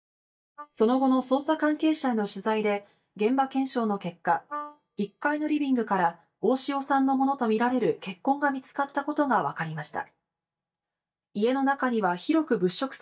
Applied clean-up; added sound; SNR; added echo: neural mask model DeepFilterNet 3.